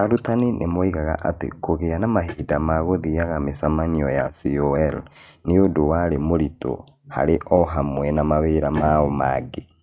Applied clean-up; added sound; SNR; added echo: neural mask model RNNoise.